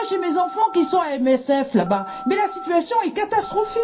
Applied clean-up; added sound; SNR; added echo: none; Telephone; 15 dB; reverberation time 0.3 s.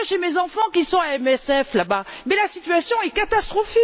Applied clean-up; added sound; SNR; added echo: none; none; none; none.